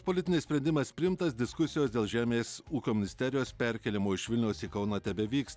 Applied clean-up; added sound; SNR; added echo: none; none; none; none.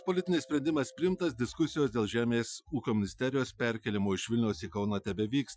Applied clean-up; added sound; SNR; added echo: classical method Wiener filter.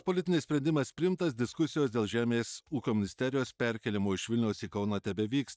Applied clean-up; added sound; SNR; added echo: neural mask model DeepFilterNet 3.